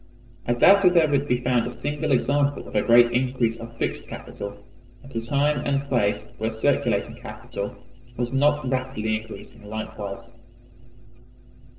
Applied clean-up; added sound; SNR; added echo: neural separator model SepFormer DNS4.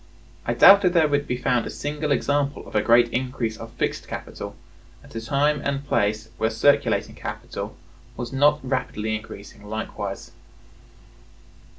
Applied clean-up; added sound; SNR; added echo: none; none; none; none.